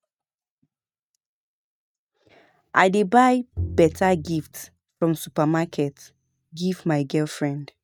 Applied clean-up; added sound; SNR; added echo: neural mask model RNNoise.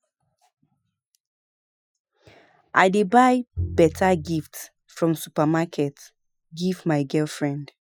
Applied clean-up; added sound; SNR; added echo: classical method Wiener filter.